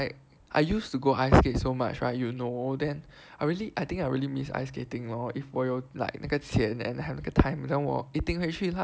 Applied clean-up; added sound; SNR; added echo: none; none; none; none.